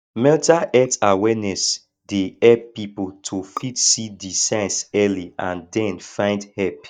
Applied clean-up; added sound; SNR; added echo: neural mask model DeepFilterNet 3.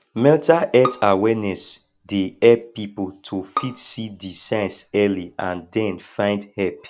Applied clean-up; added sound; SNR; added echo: none; Bowed string instrument; 14 dB; none.